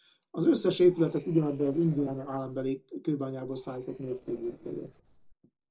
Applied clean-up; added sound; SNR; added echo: neural separator model SepFormer DNS4.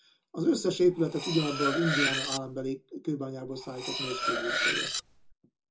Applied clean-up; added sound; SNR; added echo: none; Cutlery, silverware; 1 dB; reverberation time 0.2 s.